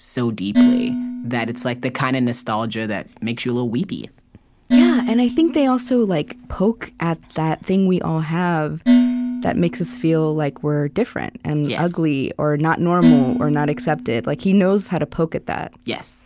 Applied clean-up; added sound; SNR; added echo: none; Dishes, pots, and pans; 3 dB; none.